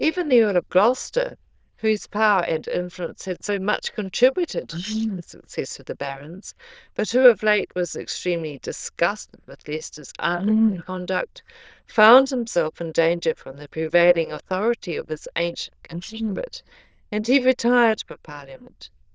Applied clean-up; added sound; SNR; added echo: neural diffusion model UNIVERSE++.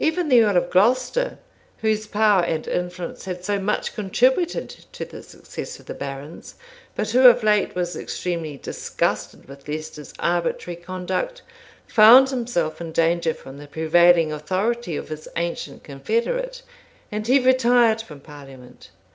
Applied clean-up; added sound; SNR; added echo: none; none; none; none.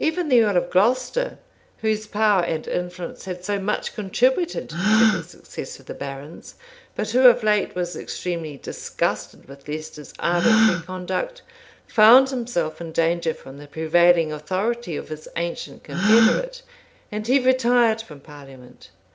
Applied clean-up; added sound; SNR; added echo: none; Gasp; 7 dB; none.